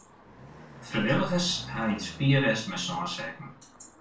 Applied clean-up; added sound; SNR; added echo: none; Car passing by; 18 dB; reverberation time 0.3 s.